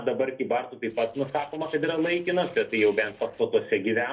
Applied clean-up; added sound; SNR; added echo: neural separator model SepFormer DNS4.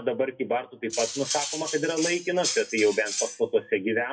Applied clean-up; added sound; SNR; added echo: classical method WPE with log-MMSE.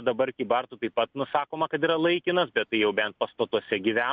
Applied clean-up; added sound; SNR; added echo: none; none; none; none.